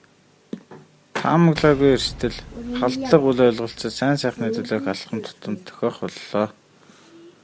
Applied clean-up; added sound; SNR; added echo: none; Shatter / Boom; 18 dB; none.